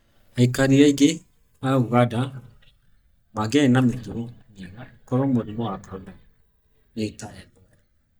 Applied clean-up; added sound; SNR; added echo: neural mask model DeepFilterNet 3.